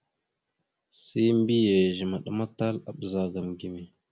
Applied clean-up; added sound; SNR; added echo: none; none; none; none.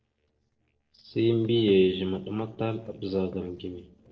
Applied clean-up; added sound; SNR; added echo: neural separator model SepFormer DNS4.